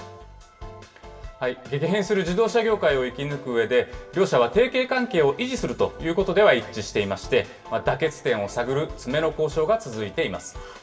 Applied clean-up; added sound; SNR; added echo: none; none; none; reverberation time 0.7 s.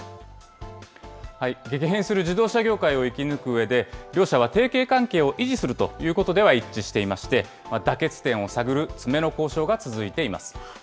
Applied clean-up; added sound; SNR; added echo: none; none; none; none.